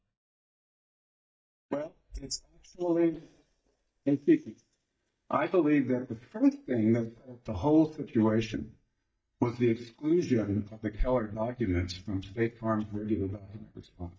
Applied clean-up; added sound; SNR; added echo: neural mask model DeepFilterNet 3.